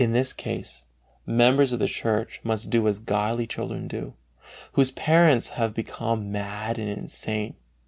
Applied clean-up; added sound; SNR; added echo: none; none; none; none.